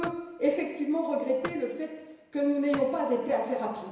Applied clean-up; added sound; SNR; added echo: none; Vehicle; 16 dB; reverberation time 1.0 s.